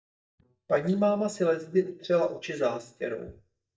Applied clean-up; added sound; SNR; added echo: neural mask model DeepFilterNet 3.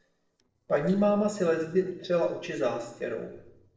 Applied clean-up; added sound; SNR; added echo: neural separator model SepFormer DNS4.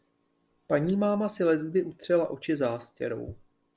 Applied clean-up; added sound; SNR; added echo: none; none; none; none.